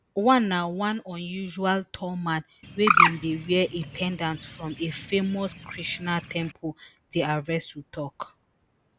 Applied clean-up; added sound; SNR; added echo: none; Bird; 0 dB; none.